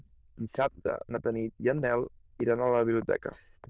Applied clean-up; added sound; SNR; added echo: neural diffusion model UNIVERSE++.